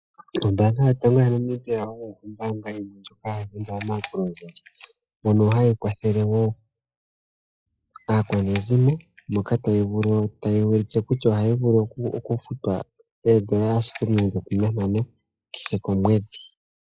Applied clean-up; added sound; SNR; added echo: classical method log-MMSE.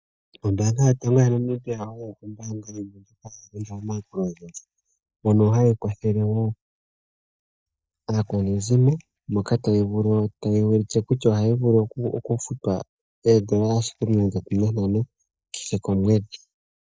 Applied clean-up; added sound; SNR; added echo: neural mask model DeepFilterNet 3.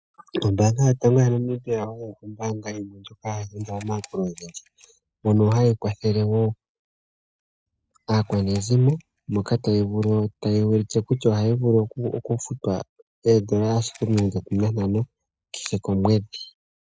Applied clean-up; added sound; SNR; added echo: neural mask model RNNoise.